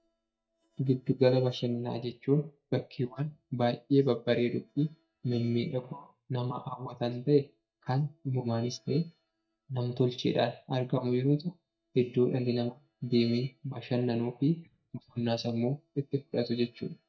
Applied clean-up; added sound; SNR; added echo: neural mask model DeepFilterNet 3.